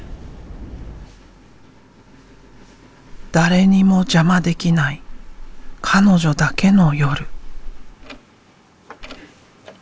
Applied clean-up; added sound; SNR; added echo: none; none; none; none.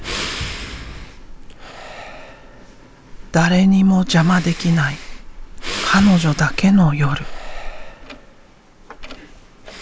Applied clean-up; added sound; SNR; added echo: none; Breathing; 14 dB; none.